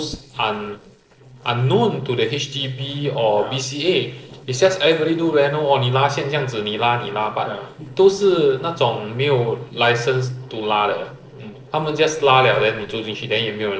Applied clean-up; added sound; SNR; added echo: neural separator model SepFormer DNS4.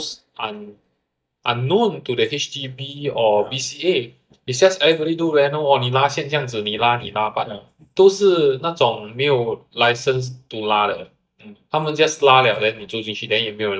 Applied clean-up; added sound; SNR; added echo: neural mask model DeepFilterNet 3.